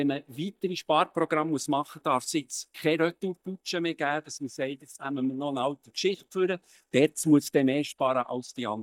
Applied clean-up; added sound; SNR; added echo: neural mask model DeepFilterNet 3.